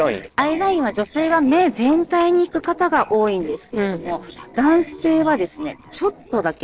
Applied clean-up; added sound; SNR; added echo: neural separator model SepFormer DNS4.